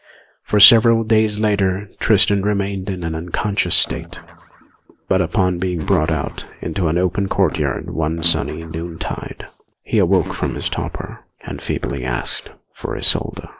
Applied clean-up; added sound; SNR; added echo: neural separator model SepFormer DNS4.